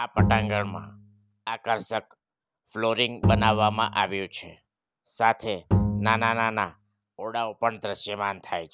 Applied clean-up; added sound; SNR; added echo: none; Bowed string instrument; 0 dB; none.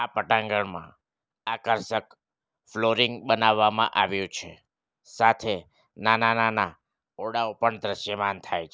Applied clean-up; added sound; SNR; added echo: none; none; none; none.